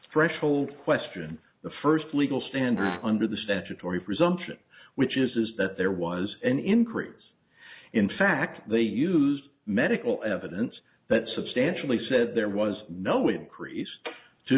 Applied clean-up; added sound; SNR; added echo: none; Brass instrument; 13 dB; none.